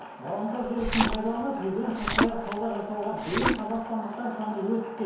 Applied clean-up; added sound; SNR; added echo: none; Splash, splatter; 1 dB; reverberation time 0.9 s.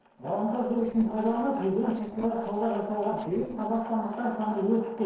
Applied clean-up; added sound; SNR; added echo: neural separator model SepFormer DNS4.